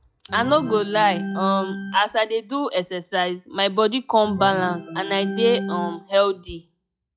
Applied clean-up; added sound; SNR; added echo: classical method log-MMSE.